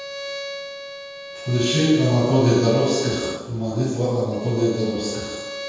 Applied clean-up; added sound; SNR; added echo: none; Bowed string instrument; 12 dB; reverberation time 1.2 s.